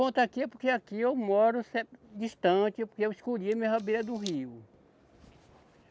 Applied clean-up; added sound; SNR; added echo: none; Camera; 19 dB; none.